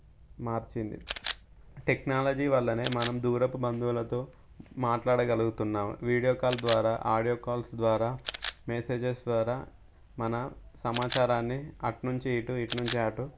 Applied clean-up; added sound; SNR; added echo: none; Camera; 11 dB; none.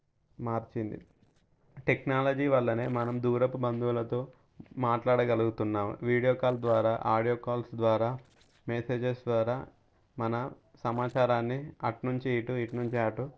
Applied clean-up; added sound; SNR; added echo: neural separator model SepFormer DNS4.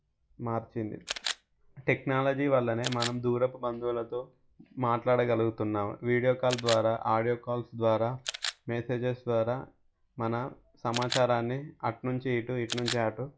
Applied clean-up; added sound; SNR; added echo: classical method log-MMSE.